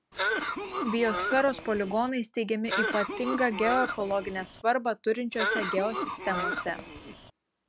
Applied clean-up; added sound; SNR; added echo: none; Cough; 2 dB; none.